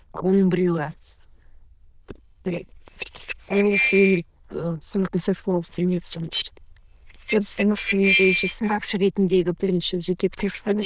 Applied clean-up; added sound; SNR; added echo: neural diffusion model UNIVERSE++.